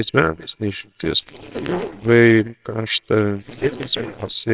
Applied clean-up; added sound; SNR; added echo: neural separator model SepFormer WHAMR!.